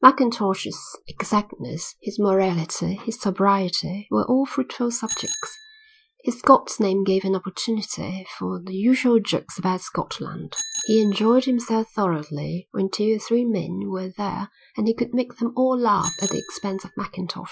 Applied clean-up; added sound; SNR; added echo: classical method Wiener filter.